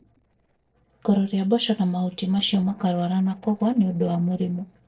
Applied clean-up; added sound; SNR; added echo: neural separator model SepFormer DNS4.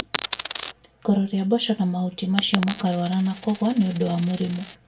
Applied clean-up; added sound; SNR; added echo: none; Coin (dropping); 12 dB; reverberation time 0.2 s.